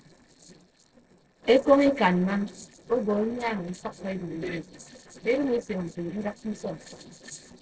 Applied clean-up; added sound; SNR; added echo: neural separator model SepFormer DNS4.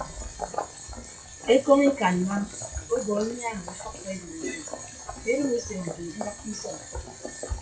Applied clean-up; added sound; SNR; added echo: classical method WPE with log-MMSE.